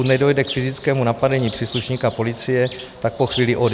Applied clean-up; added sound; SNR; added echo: none; Bird; 14 dB; none.